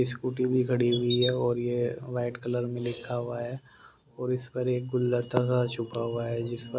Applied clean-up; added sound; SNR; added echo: none; Chirp, tweet; 8 dB; none.